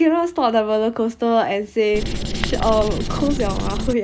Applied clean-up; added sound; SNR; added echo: none; Writing; 3 dB; none.